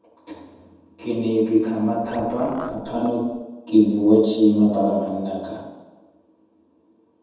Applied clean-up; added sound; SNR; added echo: none; Car; 16 dB; reverberation time 1.1 s.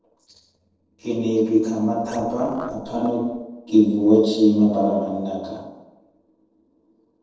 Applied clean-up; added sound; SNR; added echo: neural separator model SepFormer DNS4.